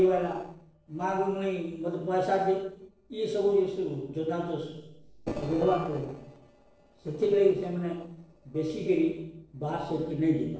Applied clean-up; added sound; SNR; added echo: neural separator model SepFormer DNS4.